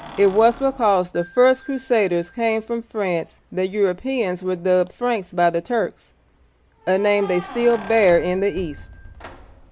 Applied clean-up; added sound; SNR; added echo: none; Keys jangling + Ringtone / Bell; 19 dB; none.